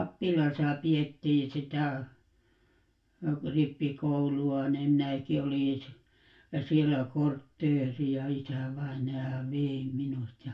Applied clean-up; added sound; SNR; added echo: none; none; none; reverberation time 0.2 s.